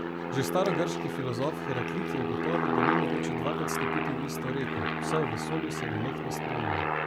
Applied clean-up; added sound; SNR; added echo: none; Aircraft; -3 dB; none.